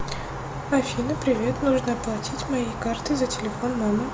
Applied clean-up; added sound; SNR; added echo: none; none; none; none.